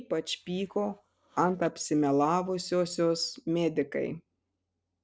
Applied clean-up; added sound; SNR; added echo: neural separator model SepFormer DNS4.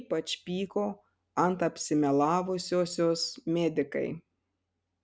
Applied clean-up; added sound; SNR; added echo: none; none; none; none.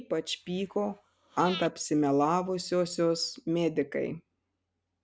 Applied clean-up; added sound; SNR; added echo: none; Breathing; 15 dB; none.